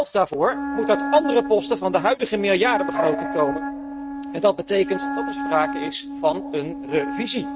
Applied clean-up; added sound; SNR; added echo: neural mask model RNNoise.